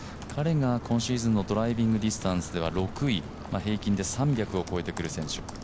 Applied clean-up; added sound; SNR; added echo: none; Computer keyboard + Crackle; 17 dB; none.